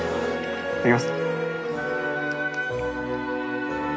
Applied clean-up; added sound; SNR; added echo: none; none; none; none.